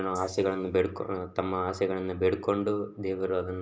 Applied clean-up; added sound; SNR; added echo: neural mask model Resemble Enhance denoiser.